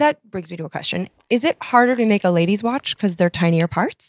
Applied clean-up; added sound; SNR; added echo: neural mask model DeepFilterNet 3.